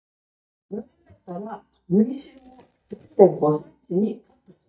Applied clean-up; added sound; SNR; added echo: neural mask model DeepFilterNet 3.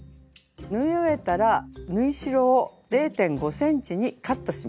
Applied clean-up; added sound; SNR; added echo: none; none; none; none.